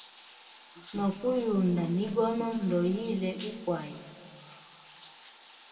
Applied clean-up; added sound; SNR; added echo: none; Bathtub (filling or washing); 15 dB; reverberation time 1.8 s.